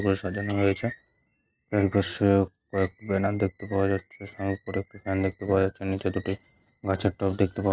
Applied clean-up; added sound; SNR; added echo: neural mask model RNNoise.